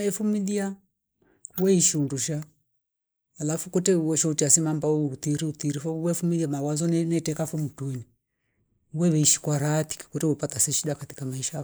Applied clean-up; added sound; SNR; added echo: neural mask model Resemble Enhance denoiser.